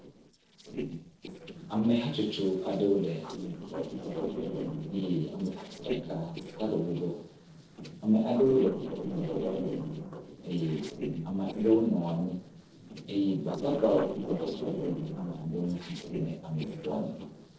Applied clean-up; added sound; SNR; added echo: neural separator model SepFormer DNS4.